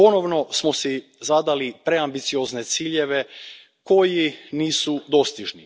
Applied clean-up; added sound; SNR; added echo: none; none; none; none.